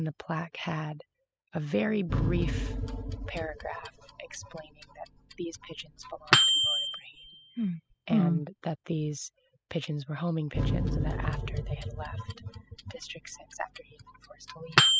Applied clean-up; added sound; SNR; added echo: classical method spectral subtraction.